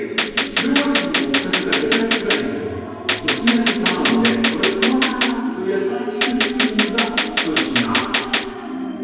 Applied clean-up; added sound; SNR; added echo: none; Gunshot, gunfire; 1 dB; reverberation time 2.2 s.